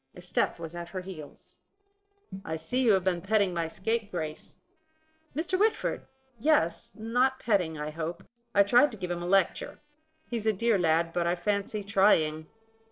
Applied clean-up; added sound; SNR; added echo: neural separator model SepFormer DNS4.